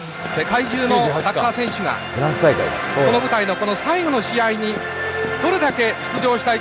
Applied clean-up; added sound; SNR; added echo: none; Tap; 20 dB; none.